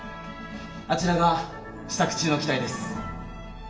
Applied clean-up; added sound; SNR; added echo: none; none; none; reverberation time 0.7 s.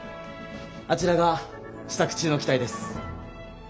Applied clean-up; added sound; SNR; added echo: none; none; none; none.